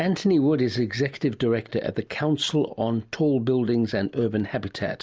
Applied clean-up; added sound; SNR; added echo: none; none; none; none.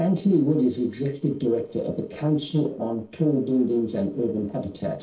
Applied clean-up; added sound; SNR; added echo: neural separator model SepFormer DNS4.